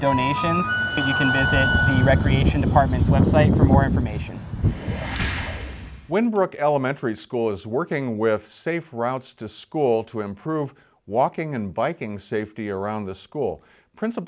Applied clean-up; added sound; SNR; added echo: none; Wind instrument, woodwind instrument; 2 dB; none.